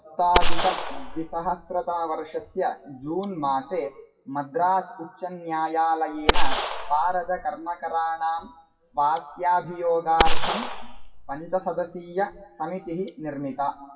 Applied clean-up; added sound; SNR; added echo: classical method WPE with log-MMSE.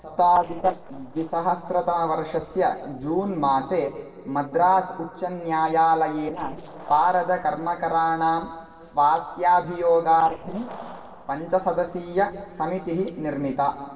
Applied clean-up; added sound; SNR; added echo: neural separator model SepFormer DNS4.